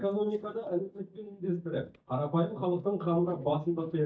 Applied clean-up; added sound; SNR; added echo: neural mask model DeepFilterNet 3.